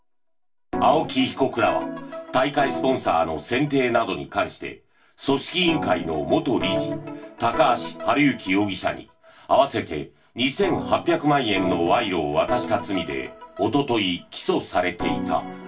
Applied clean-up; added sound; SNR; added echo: none; none; none; reverberation time 0.2 s.